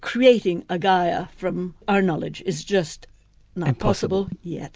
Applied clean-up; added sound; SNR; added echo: none; none; none; none.